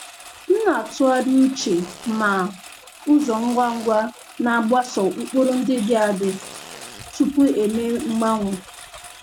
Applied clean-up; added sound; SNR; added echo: none; Engine + Fart; 18 dB; none.